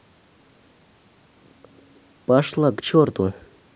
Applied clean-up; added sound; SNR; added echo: none; none; none; none.